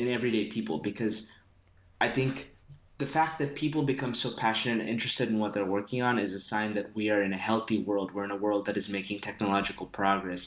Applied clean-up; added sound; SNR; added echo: none; none; none; none.